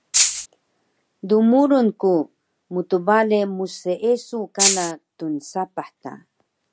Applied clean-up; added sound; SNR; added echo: none; Rattle (instrument); -4 dB; none.